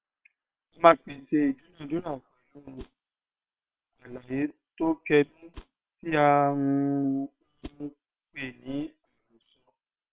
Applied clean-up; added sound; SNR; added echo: neural separator model SepFormer WHAM!.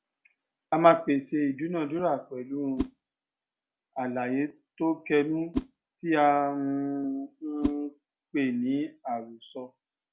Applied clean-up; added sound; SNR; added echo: none; Whoosh, swoosh, swish; 12 dB; none.